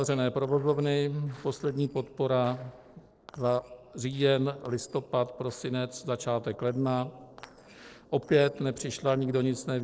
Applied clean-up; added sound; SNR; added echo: neural separator model SepFormer DNS4.